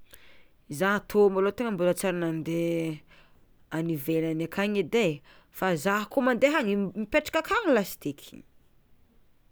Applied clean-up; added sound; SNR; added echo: none; none; none; none.